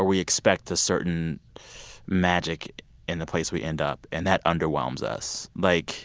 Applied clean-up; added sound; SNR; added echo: none; none; none; none.